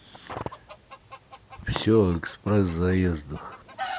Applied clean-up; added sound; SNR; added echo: none; Chicken, rooster; 15 dB; none.